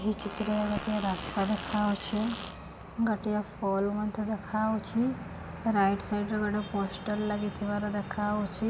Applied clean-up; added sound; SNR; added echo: none; Fart; 12 dB; none.